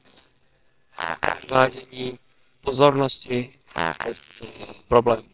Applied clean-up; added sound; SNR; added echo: neural separator model SepFormer WHAMR!.